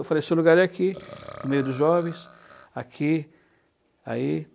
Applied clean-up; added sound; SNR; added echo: none; Burping, eructation; 20 dB; none.